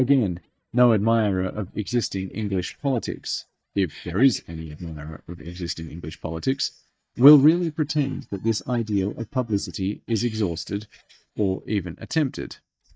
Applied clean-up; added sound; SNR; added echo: neural mask model DeepFilterNet 3.